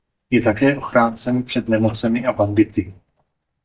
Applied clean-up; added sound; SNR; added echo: neural mask model DeepFilterNet 3.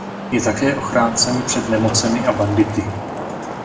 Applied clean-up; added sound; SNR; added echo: none; Traffic noise, roadway noise; 7 dB; reverberation time 0.6 s.